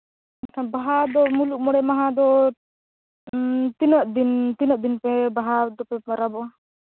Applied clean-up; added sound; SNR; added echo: none; none; none; none.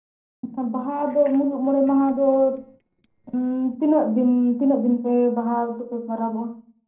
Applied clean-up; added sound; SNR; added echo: neural separator model SepFormer DNS4.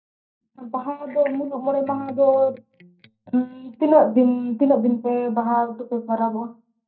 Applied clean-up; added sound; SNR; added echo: neural mask model DeepFilterNet 3.